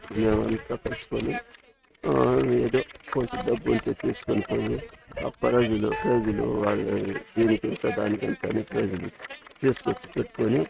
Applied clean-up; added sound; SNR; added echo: neural mask model RNNoise.